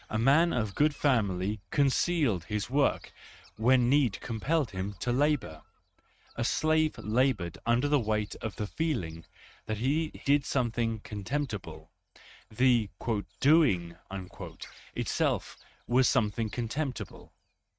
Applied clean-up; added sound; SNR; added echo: neural mask model RNNoise.